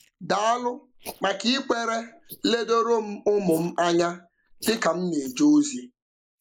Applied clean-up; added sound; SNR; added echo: neural mask model Resemble Enhance denoiser.